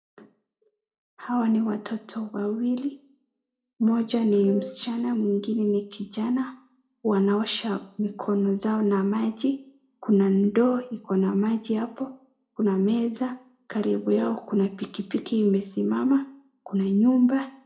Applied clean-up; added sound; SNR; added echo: none; Wind instrument, woodwind instrument; 13 dB; reverberation time 0.3 s.